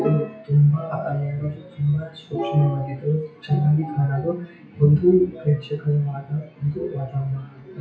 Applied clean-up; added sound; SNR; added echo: classical method WPE with log-MMSE.